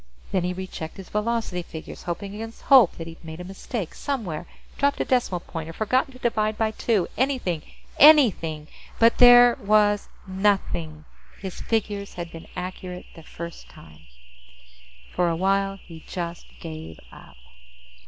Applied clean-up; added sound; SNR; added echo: none; none; none; none.